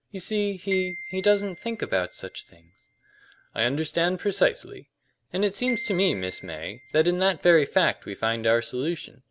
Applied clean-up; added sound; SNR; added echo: none; Glockenspiel; 15 dB; none.